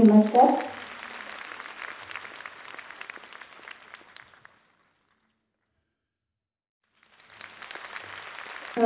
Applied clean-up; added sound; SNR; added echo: none; Applause; 16 dB; reverberation time 2.8 s.